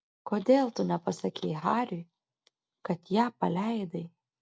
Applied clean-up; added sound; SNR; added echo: none; none; none; none.